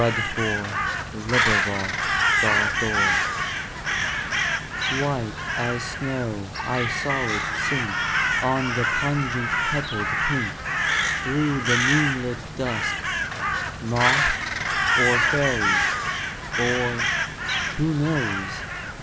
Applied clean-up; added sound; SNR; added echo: none; Crow; -4 dB; none.